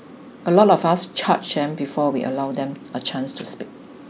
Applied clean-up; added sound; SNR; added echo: none; none; none; none.